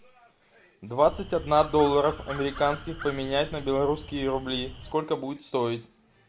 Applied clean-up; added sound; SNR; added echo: none; Crow; 12 dB; none.